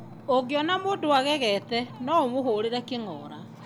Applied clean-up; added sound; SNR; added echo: none; Ocean; 17 dB; none.